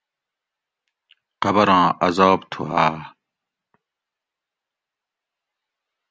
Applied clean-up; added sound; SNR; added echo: none; none; none; none.